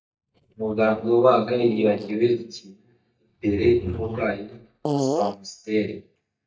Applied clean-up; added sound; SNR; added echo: neural mask model DeepFilterNet 3.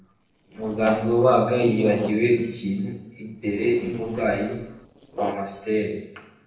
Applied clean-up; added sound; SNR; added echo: neural separator model SepFormer DNS4.